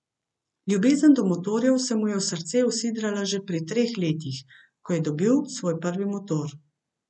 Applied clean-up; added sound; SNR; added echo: none; none; none; none.